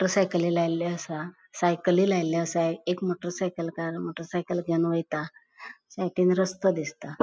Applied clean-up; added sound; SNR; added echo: none; none; none; none.